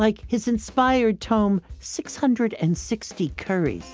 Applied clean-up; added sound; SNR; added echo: none; none; none; none.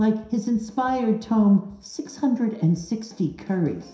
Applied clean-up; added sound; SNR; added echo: none; none; none; reverberation time 0.7 s.